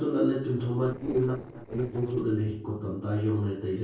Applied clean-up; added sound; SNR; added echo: neural separator model SepFormer DNS4.